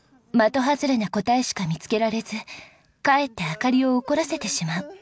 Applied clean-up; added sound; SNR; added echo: none; none; none; none.